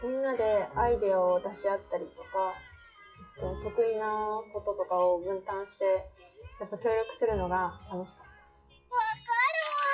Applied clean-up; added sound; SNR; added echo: classical method WPE with log-MMSE.